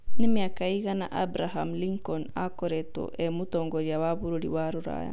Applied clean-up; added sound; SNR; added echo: none; none; none; none.